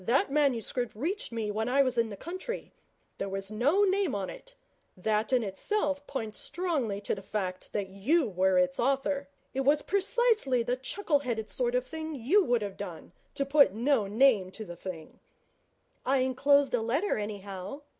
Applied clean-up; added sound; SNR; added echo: none; none; none; none.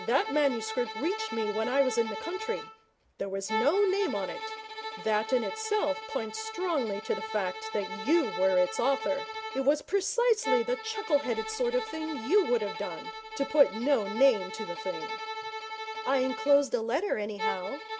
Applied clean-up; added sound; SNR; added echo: none; Bowed string instrument; 8 dB; none.